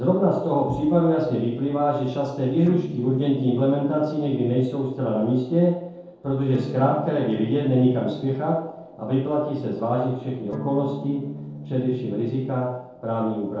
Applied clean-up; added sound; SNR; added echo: neural separator model SepFormer DNS4.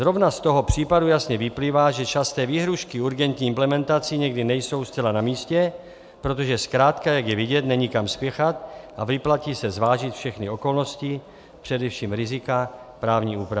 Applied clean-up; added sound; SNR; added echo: none; none; none; none.